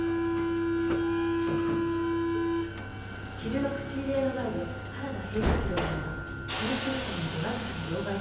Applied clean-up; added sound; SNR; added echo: none; Subway, metro, underground; -4 dB; reverberation time 0.9 s.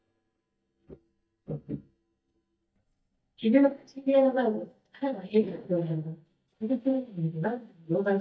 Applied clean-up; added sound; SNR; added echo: neural mask model DeepFilterNet 3.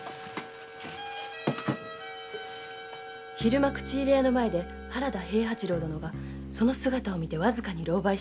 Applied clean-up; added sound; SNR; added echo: none; none; none; none.